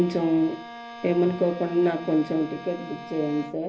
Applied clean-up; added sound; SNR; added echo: none; Bowed string instrument; 15 dB; reverberation time 0.3 s.